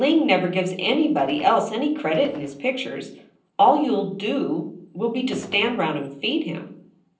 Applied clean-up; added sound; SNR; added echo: neural separator model SepFormer DNS4.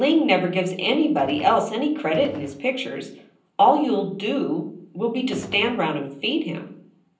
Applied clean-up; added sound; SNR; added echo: none; Gunshot, gunfire; 17 dB; reverberation time 0.6 s.